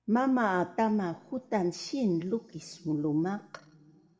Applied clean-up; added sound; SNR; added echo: none; none; none; reverberation time 1.7 s.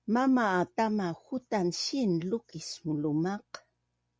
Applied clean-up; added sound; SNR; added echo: none; none; none; none.